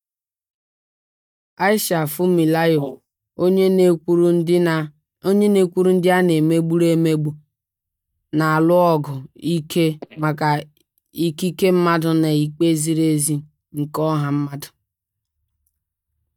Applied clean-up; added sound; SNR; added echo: neural mask model DeepFilterNet 3.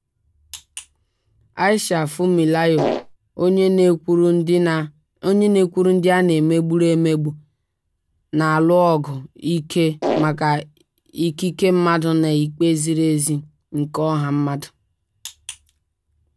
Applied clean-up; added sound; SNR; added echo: none; Fart; 2 dB; none.